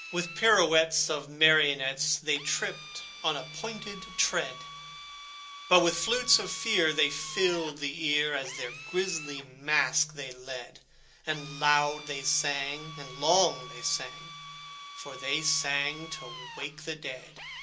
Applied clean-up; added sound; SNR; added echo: none; Drill; 15 dB; reverberation time 0.2 s.